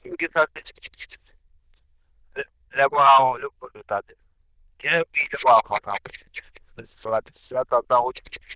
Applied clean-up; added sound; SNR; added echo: neural diffusion model UNIVERSE++.